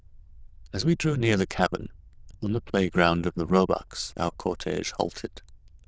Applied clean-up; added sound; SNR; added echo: neural diffusion model UNIVERSE++.